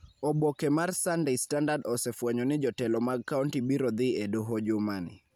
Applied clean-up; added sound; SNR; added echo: none; none; none; none.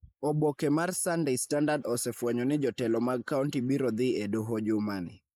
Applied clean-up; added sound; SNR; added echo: neural mask model Resemble Enhance denoiser.